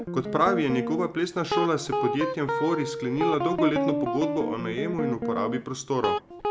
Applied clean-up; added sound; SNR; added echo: none; Guitar; 2 dB; none.